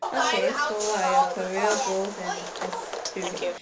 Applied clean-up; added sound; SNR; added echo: none; Bus; -3 dB; reverberation time 0.3 s.